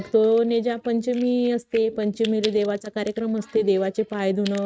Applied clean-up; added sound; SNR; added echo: neural mask model RNNoise.